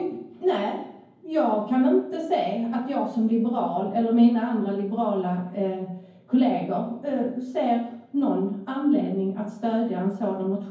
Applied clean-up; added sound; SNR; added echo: none; none; none; reverberation time 0.9 s.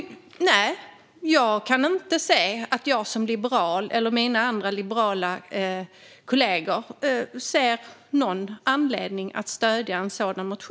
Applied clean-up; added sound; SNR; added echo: none; none; none; none.